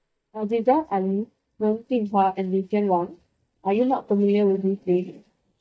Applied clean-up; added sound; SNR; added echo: neural mask model DeepFilterNet 3.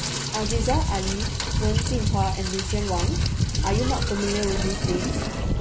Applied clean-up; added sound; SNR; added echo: none; Rain; -5 dB; none.